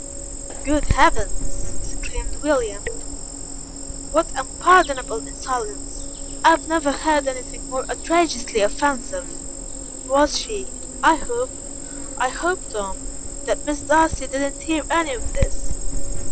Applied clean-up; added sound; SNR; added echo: none; Cricket; 2 dB; none.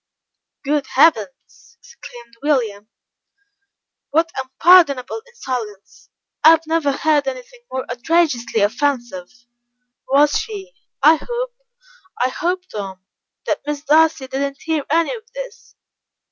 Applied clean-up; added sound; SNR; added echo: none; none; none; none.